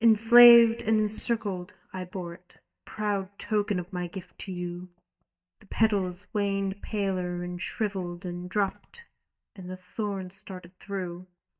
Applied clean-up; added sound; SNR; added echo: neural mask model DeepFilterNet 3.